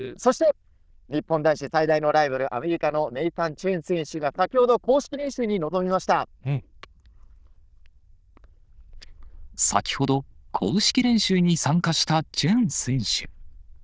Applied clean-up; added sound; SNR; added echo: neural diffusion model UNIVERSE++.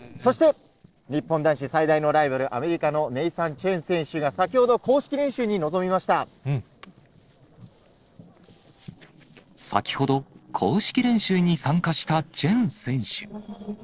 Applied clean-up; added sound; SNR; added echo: neural separator model SepFormer DNS4.